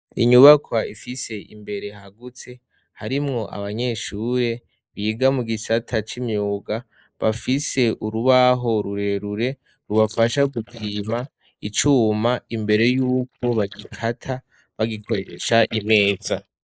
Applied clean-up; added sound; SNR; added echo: neural mask model Resemble Enhance denoiser.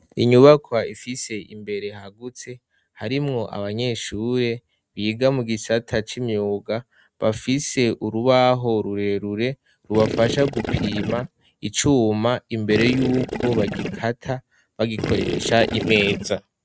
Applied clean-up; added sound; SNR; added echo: neural mask model RNNoise.